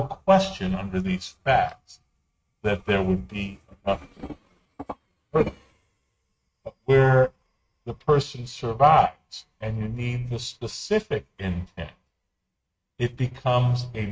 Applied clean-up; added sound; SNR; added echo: neural mask model RNNoise.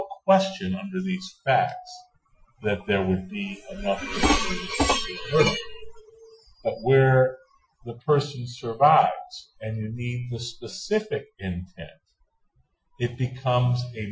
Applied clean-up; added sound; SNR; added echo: classical method Wiener filter.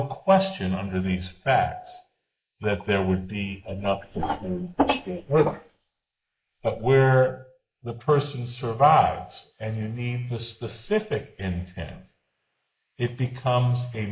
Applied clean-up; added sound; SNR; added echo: neural mask model Resemble Enhance denoiser.